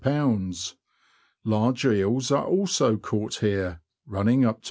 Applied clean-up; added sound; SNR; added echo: none; none; none; none.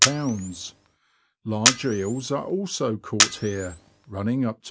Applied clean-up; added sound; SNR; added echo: none; Camera; -1 dB; none.